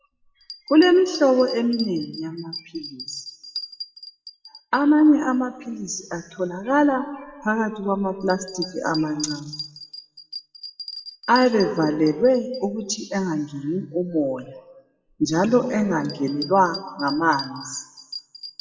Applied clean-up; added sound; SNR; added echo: classical method WPE with log-MMSE.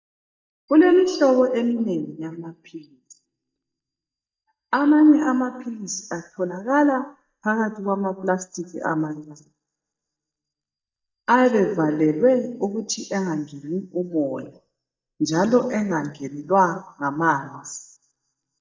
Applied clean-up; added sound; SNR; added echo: neural mask model DeepFilterNet 3.